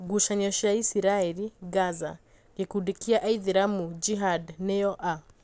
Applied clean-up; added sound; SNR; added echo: none; none; none; none.